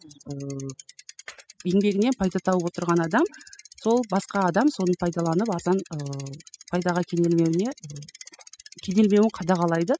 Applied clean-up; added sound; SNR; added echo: classical method spectral subtraction.